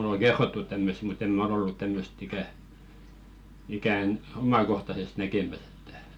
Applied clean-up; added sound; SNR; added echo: none; none; none; none.